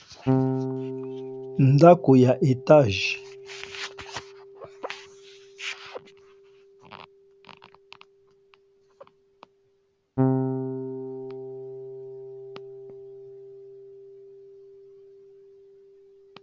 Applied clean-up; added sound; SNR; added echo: none; Electric guitar / Bass guitar; 7 dB; none.